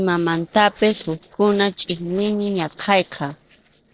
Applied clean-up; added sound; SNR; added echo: neural separator model SepFormer DNS4.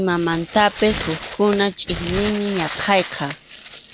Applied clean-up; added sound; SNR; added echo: none; Crumpling, crinkling; 10 dB; none.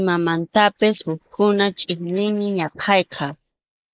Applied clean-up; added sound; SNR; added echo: neural mask model Resemble Enhance denoiser.